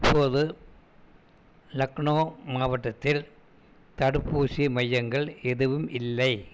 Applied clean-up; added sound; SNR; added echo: none; none; none; none.